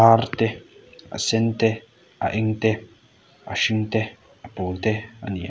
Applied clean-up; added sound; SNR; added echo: none; none; none; none.